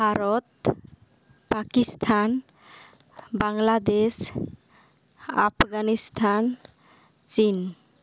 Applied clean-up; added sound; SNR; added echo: none; none; none; none.